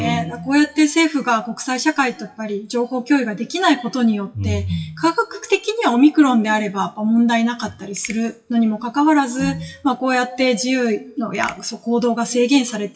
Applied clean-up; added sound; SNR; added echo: classical method WPE with log-MMSE.